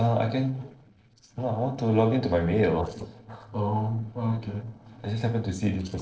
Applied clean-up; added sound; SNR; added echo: neural separator model SepFormer DNS4.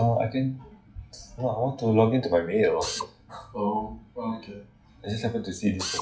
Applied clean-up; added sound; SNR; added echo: classical method WPE with log-MMSE.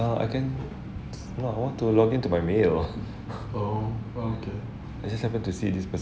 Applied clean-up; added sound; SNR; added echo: none; none; none; none.